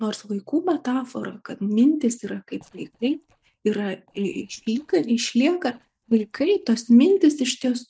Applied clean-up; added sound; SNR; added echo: neural mask model DeepFilterNet 3.